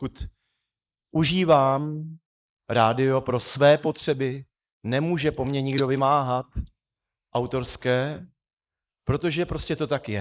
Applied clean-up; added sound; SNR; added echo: neural mask model Resemble Enhance denoiser.